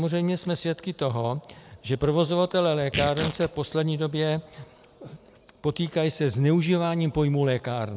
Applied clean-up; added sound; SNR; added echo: none; Tearing; 11 dB; none.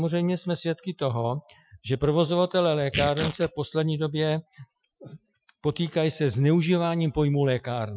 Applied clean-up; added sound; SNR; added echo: classical method Wiener filter.